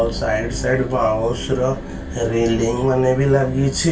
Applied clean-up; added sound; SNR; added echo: none; none; none; reverberation time 0.2 s.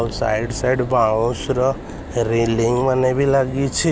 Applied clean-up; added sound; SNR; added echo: none; none; none; none.